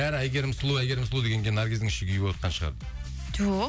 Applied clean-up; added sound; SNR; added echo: none; none; none; none.